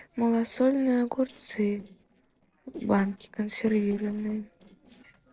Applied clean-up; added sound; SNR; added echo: neural separator model SepFormer DNS4.